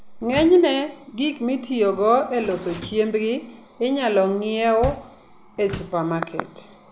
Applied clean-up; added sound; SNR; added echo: none; Door; 17 dB; none.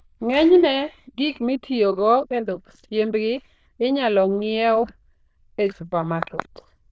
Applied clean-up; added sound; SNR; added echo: neural diffusion model UNIVERSE++.